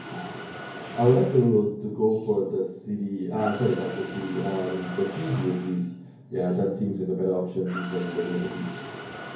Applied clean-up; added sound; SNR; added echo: none; Mechanisms; 13 dB; reverberation time 0.9 s.